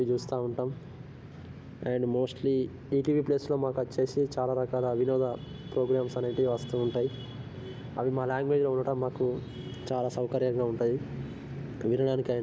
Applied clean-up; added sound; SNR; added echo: none; none; none; none.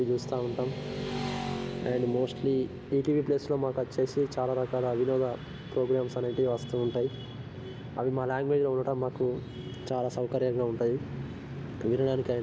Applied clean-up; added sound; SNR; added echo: none; Motorcycle / Traffic noise, roadway noise; 12 dB; none.